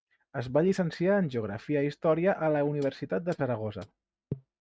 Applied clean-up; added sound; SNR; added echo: neural mask model RNNoise.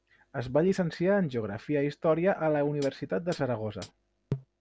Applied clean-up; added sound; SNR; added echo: none; Hi-hat; 13 dB; none.